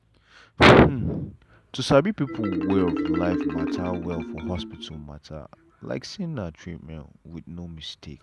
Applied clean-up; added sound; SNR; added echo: none; Marimba, xylophone; 8 dB; none.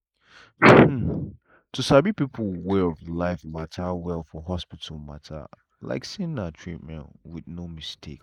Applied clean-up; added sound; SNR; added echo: neural mask model Resemble Enhance denoiser.